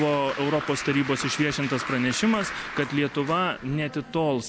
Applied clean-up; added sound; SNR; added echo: none; none; none; none.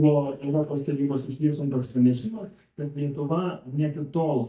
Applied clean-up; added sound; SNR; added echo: neural mask model DeepFilterNet 3.